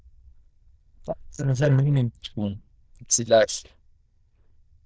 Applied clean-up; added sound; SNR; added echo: neural diffusion model UNIVERSE++.